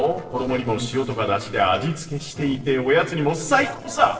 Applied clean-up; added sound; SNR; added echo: neural separator model SepFormer DNS4.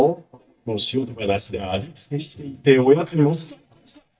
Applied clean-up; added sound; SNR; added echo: neural mask model DeepFilterNet 3.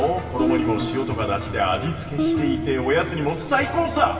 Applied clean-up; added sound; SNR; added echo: none; Guitar; 4 dB; reverberation time 2.4 s.